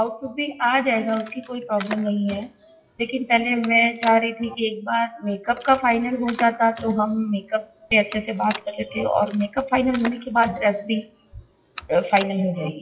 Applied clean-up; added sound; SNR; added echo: classical method WPE with log-MMSE.